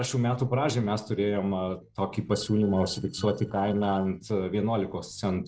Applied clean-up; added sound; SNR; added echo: neural separator model SepFormer DNS4.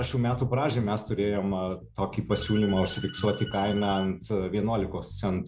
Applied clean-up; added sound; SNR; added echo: none; Bowed string instrument + Bass guitar; 13 dB; none.